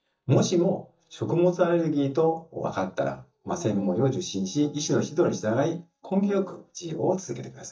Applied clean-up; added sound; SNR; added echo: neural mask model DeepFilterNet 3.